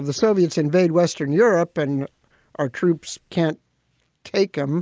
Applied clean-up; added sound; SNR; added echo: neural mask model Resemble Enhance denoiser.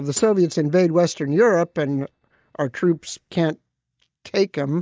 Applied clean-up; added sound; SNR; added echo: neural mask model DeepFilterNet 3.